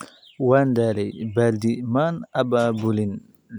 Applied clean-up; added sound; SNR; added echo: none; none; none; none.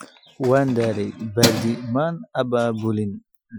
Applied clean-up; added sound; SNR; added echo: classical method Wiener filter.